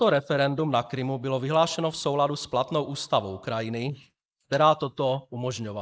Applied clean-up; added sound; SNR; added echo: neural mask model Resemble Enhance denoiser.